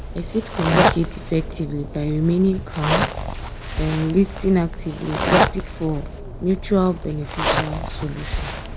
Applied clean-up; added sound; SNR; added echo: none; Zipper (clothing); 1 dB; none.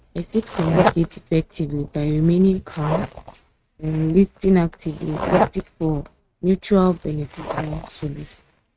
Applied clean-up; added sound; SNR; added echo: neural mask model RNNoise.